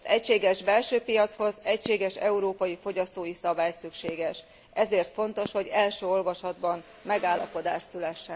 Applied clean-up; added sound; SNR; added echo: none; Fireworks; 20 dB; none.